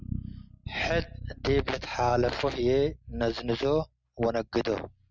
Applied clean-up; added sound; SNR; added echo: neural mask model RNNoise.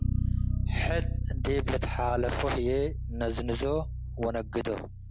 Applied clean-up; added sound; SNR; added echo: none; Bass guitar; -1 dB; none.